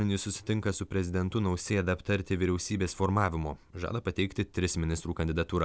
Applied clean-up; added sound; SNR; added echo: none; none; none; none.